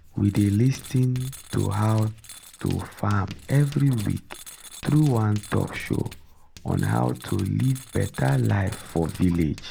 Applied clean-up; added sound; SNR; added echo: none; Tools + Writing; 19 dB; none.